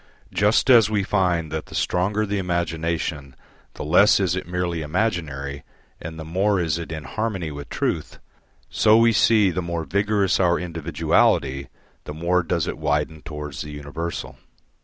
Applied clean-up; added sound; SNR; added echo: none; none; none; none.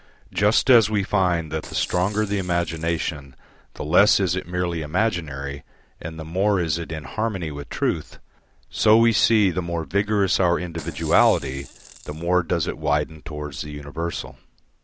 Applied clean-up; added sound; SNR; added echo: none; Rattle / Rattle (instrument); 18 dB; none.